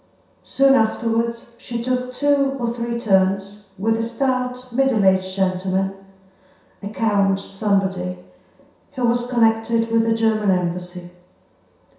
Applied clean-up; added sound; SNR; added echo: none; none; none; reverberation time 0.7 s.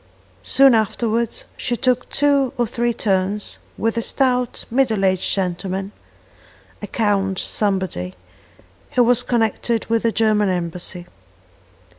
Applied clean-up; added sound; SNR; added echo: none; none; none; none.